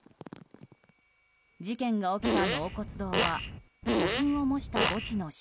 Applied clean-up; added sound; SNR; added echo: none; Fart; -2 dB; none.